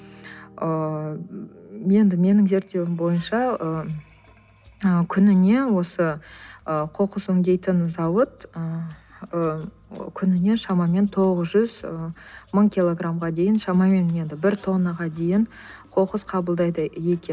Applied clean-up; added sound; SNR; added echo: none; none; none; none.